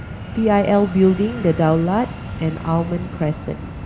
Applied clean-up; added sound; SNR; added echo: none; Fixed-wing aircraft, airplane; 11 dB; none.